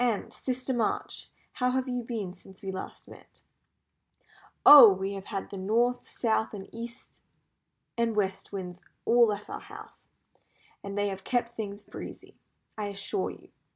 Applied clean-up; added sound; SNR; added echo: none; none; none; none.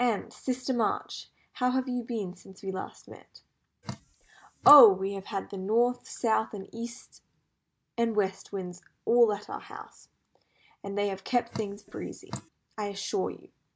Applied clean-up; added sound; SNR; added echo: none; Drip; 12 dB; none.